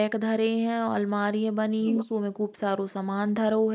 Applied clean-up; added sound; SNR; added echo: neural mask model Resemble Enhance denoiser.